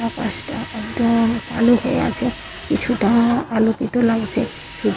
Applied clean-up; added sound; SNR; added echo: none; Drill; 18 dB; none.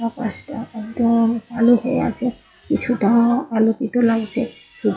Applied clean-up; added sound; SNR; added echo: classical method log-MMSE.